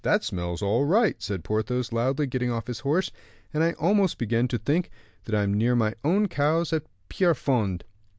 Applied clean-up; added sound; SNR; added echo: none; none; none; none.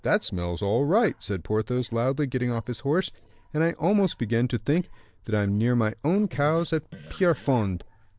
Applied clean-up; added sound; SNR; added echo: neural separator model SepFormer DNS4.